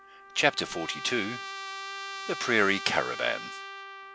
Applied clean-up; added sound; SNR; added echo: none; Trumpet; 9 dB; none.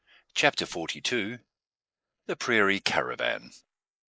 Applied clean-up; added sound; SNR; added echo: neural mask model Resemble Enhance denoiser.